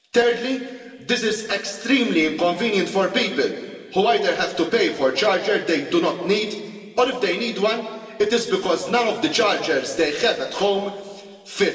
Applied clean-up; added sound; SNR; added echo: none; none; none; reverberation time 2.3 s.